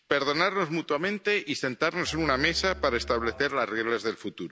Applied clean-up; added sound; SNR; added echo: none; Musical instrument; 15 dB; none.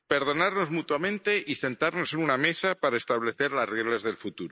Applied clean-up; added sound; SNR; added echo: neural mask model Resemble Enhance denoiser.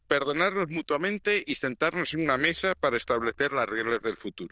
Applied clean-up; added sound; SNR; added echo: neural diffusion model UNIVERSE++.